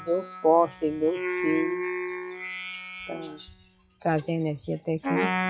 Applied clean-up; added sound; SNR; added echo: classical method log-MMSE.